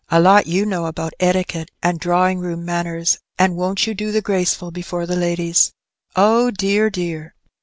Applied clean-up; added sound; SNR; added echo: none; none; none; none.